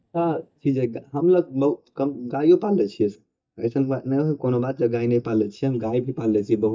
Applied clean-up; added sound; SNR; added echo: neural mask model DeepFilterNet 3.